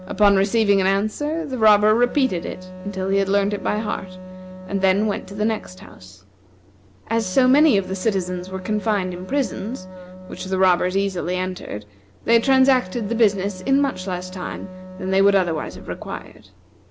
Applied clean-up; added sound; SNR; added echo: none; Wind instrument, woodwind instrument; 15 dB; none.